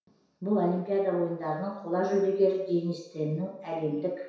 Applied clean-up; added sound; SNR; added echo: none; none; none; reverberation time 0.7 s.